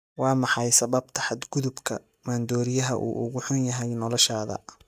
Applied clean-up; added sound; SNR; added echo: neural mask model DeepFilterNet 3.